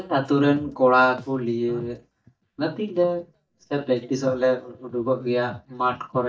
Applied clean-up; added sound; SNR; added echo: neural mask model DeepFilterNet 3.